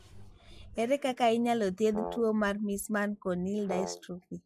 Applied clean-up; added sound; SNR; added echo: classical method log-MMSE.